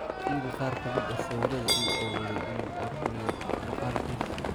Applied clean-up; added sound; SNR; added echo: none; Livestock, farm animals, working animals; -4 dB; none.